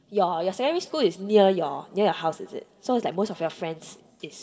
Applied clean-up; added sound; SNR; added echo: none; none; none; reverberation time 2.1 s.